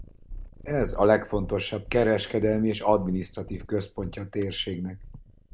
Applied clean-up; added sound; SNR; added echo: none; Purr; 14 dB; none.